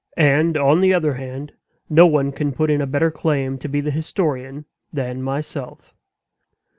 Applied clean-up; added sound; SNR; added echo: none; none; none; none.